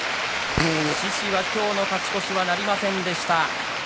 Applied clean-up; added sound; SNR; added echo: none; Fart; 4 dB; none.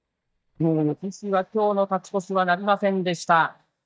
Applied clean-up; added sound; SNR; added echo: neural mask model DeepFilterNet 3.